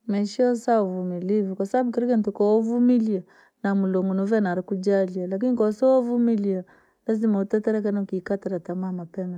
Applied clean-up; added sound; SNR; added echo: none; none; none; none.